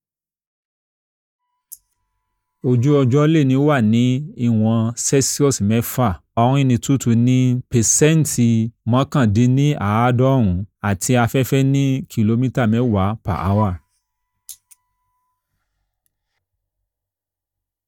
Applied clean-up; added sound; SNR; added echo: neural mask model DeepFilterNet 3.